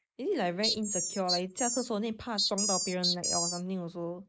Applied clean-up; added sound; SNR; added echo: neural mask model Resemble Enhance denoiser.